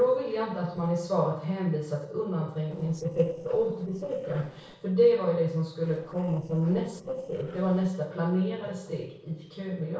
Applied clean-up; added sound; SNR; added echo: neural separator model SepFormer DNS4.